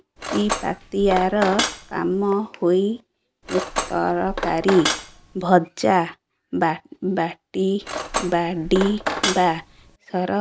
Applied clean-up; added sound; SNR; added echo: none; Cutlery, silverware; 6 dB; none.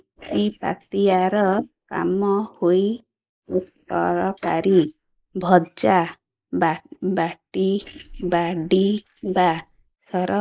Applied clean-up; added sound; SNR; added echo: neural mask model Resemble Enhance denoiser.